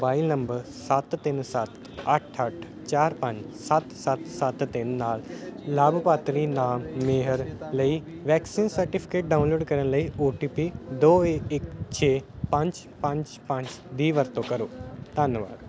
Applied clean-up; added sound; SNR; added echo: none; none; none; none.